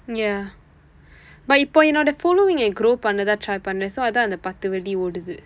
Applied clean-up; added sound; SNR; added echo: none; none; none; none.